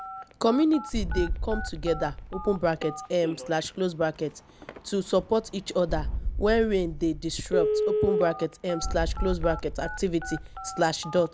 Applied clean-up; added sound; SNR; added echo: none; Telephone + Boom; 5 dB; none.